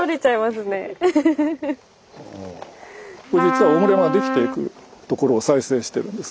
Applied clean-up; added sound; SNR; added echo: none; Trumpet; 3 dB; none.